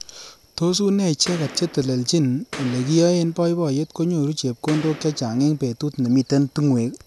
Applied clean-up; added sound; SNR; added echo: none; Boom; 16 dB; none.